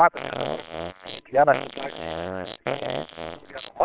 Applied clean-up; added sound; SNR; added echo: neural separator model SepFormer WHAMR!.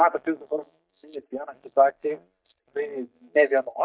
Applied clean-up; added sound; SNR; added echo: neural mask model DeepFilterNet 3.